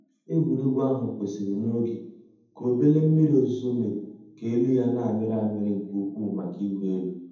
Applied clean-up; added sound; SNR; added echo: none; none; none; reverberation time 0.8 s.